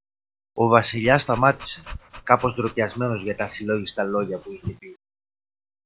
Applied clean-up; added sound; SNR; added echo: none; Dog; 19 dB; none.